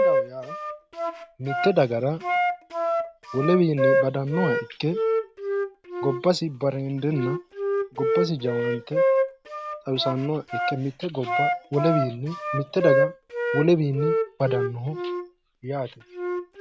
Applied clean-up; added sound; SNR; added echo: none; Wind instrument, woodwind instrument; 0 dB; none.